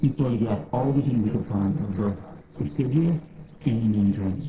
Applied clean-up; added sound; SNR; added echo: neural separator model SepFormer DNS4.